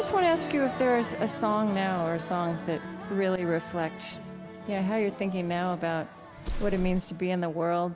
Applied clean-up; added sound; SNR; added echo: none; Explosion; 14 dB; none.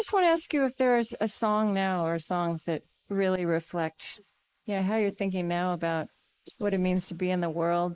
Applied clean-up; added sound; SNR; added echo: neural mask model Resemble Enhance denoiser.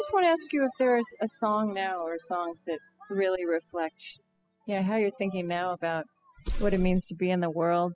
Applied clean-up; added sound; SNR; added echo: classical method spectral subtraction.